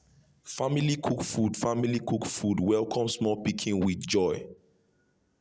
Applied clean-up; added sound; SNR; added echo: none; none; none; none.